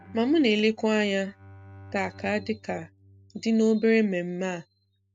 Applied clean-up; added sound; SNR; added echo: neural mask model RNNoise.